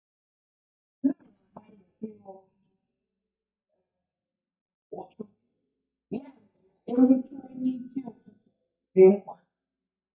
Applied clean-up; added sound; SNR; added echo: neural mask model DeepFilterNet 3.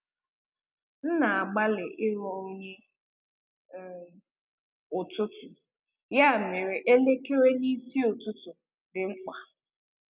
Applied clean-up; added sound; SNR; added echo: none; none; none; none.